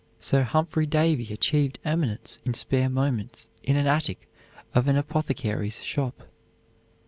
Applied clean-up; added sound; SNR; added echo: none; none; none; none.